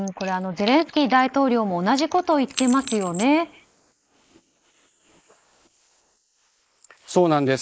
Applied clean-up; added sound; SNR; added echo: neural mask model Resemble Enhance denoiser.